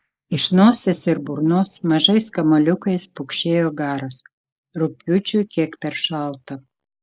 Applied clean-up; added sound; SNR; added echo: neural mask model Resemble Enhance denoiser.